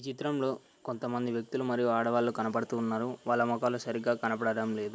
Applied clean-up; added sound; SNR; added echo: none; none; none; none.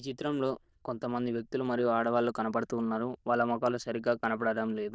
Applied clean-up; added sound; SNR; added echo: neural diffusion model UNIVERSE++.